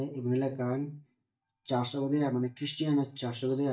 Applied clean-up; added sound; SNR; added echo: neural mask model DeepFilterNet 3.